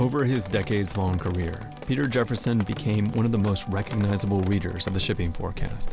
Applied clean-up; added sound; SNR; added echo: none; Drip; 11 dB; none.